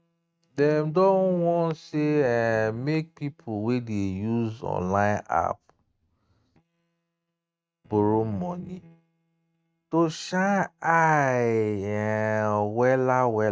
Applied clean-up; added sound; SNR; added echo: neural mask model RNNoise.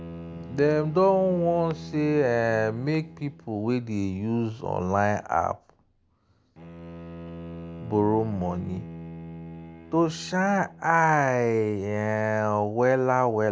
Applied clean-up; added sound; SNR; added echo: none; Bowed string instrument; 17 dB; none.